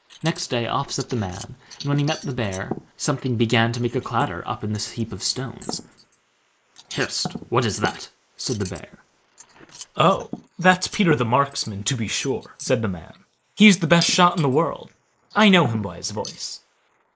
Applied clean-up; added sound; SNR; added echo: neural mask model Resemble Enhance denoiser.